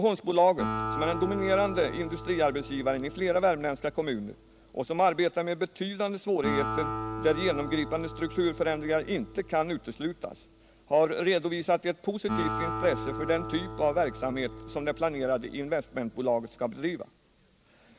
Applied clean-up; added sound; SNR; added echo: none; Acoustic guitar; 9 dB; none.